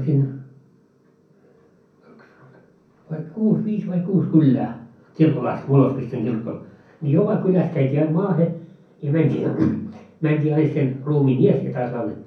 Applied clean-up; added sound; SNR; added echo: none; none; none; reverberation time 0.6 s.